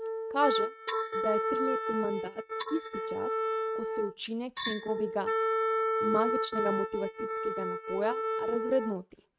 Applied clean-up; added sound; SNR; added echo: neural mask model RNNoise.